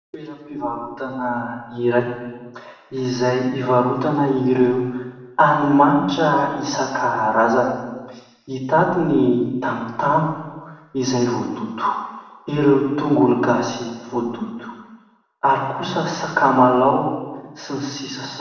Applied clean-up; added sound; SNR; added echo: none; none; none; reverberation time 1.2 s.